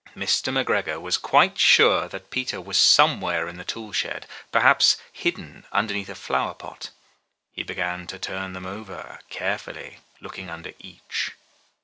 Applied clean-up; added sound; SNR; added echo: none; none; none; none.